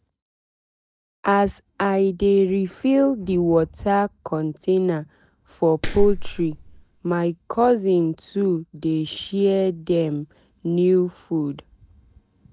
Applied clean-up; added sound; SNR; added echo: neural mask model DeepFilterNet 3.